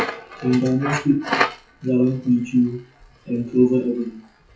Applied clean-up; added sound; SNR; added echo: classical method WPE with log-MMSE.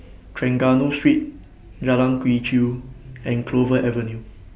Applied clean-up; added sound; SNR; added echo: none; none; none; none.